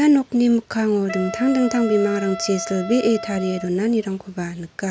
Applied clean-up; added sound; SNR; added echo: none; Wind instrument, woodwind instrument; 12 dB; none.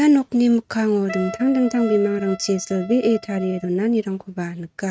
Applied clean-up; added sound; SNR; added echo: neural mask model RNNoise.